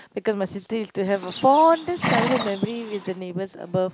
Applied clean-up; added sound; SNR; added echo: none; Livestock, farm animals, working animals; 6 dB; none.